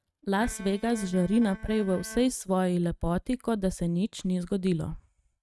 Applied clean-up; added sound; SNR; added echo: neural mask model RNNoise.